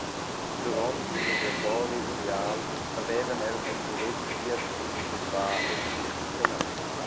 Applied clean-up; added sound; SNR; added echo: none; Wild animals; -3 dB; none.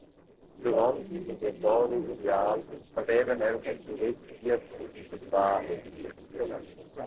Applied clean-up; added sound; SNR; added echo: neural separator model SepFormer DNS4.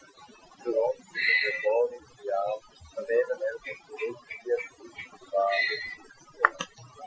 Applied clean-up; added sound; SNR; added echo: classical method Wiener filter.